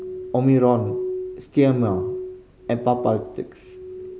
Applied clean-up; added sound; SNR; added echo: none; Glass; 9 dB; none.